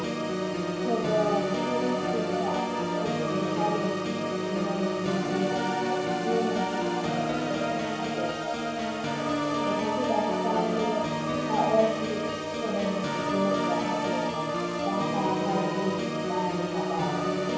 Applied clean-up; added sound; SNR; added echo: none; Organ; -4 dB; reverberation time 0.9 s.